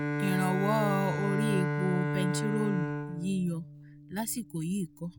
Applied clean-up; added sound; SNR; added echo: none; Bowed string instrument; 1 dB; none.